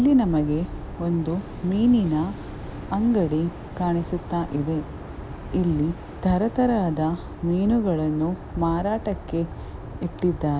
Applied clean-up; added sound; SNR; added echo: none; Waves, surf; 17 dB; none.